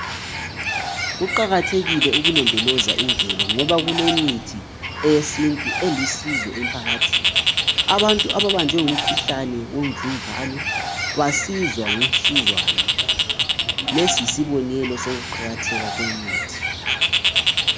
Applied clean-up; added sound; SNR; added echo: none; Bird; -2 dB; none.